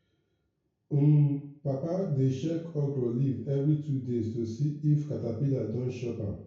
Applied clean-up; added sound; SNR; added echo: none; none; none; reverberation time 0.6 s.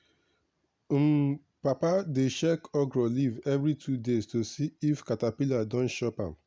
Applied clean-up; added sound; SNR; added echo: none; none; none; none.